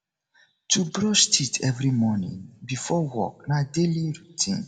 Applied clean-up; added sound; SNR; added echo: none; none; none; reverberation time 0.3 s.